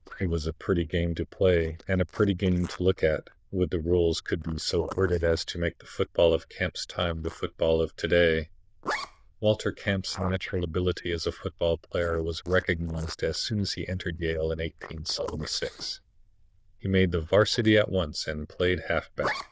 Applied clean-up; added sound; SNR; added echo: neural diffusion model UNIVERSE++.